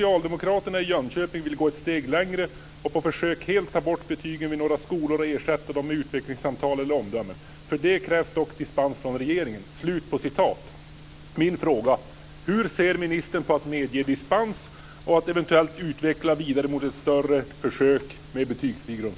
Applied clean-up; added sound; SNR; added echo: none; none; none; none.